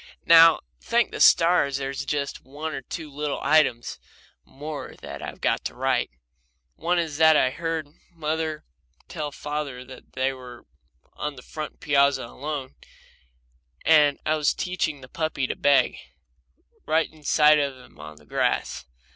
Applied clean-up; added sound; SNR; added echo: none; none; none; none.